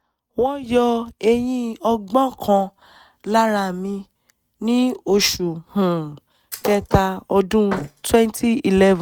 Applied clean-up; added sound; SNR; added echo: neural mask model RNNoise.